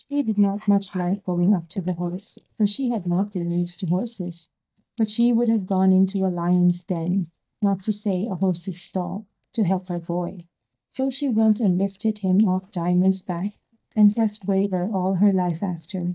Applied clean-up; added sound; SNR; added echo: neural mask model DeepFilterNet 3.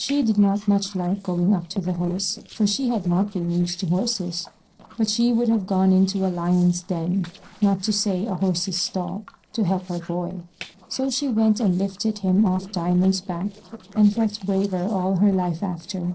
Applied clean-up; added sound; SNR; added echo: neural separator model SepFormer DNS4.